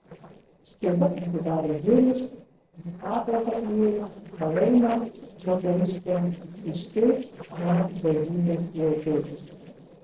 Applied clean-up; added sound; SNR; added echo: neural separator model SepFormer DNS4.